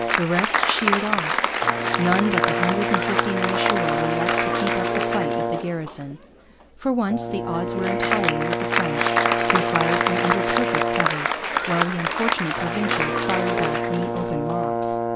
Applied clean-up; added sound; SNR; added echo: none; Applause + Brass instrument; -4 dB; none.